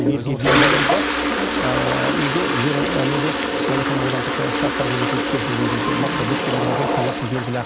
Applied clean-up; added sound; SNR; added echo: none; Toilet flush; -4 dB; none.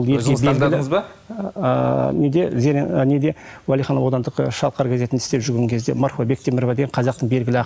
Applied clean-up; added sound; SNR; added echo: none; none; none; none.